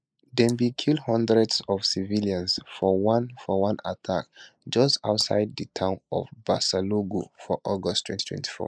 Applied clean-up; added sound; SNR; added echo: neural mask model Resemble Enhance denoiser.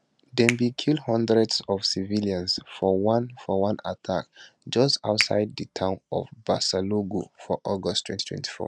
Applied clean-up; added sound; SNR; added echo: none; Finger snapping; 11 dB; none.